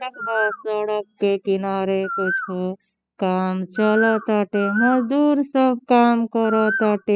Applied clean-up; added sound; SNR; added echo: classical method spectral subtraction.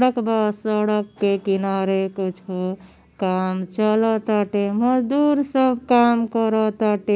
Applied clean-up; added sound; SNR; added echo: none; none; none; none.